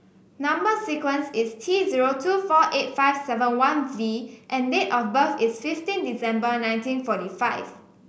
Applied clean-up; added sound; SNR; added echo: none; none; none; none.